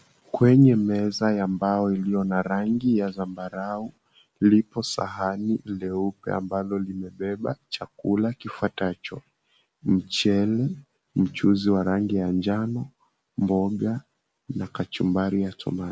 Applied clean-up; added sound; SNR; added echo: none; none; none; none.